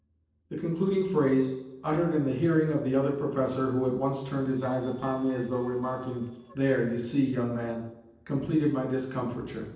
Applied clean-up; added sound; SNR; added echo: neural separator model SepFormer DNS4.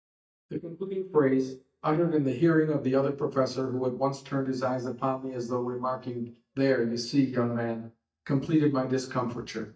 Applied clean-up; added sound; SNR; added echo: neural mask model DeepFilterNet 3.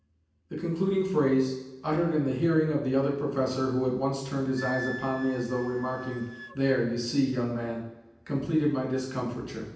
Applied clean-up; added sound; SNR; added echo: none; Wind instrument, woodwind instrument; 19 dB; reverberation time 0.9 s.